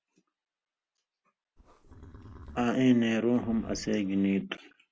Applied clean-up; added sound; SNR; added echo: none; Livestock, farm animals, working animals; 19 dB; none.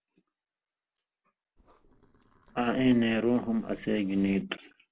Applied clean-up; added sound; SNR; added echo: neural separator model SepFormer DNS4.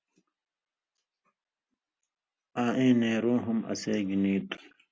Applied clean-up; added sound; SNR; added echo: none; none; none; none.